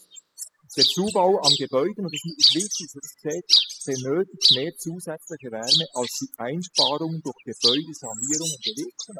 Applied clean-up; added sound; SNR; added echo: classical method spectral subtraction.